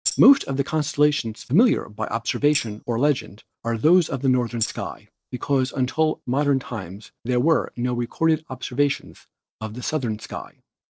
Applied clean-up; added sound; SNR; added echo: neural separator model SepFormer DNS4.